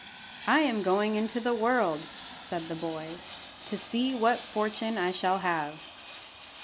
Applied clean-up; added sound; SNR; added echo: none; Fixed-wing aircraft, airplane; 16 dB; none.